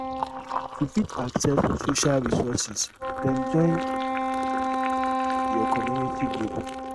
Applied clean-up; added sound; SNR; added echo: neural mask model RNNoise.